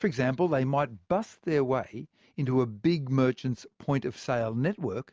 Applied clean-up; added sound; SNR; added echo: none; none; none; none.